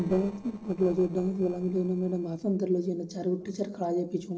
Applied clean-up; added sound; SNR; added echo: neural separator model SepFormer DNS4.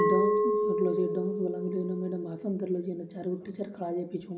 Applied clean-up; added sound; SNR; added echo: none; Glass; -1 dB; reverberation time 2.3 s.